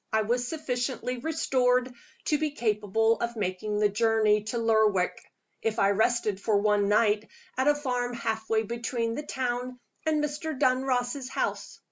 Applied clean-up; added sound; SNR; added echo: none; none; none; none.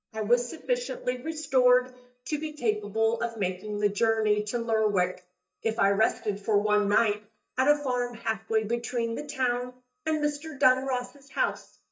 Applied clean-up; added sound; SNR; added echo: neural mask model DeepFilterNet 3.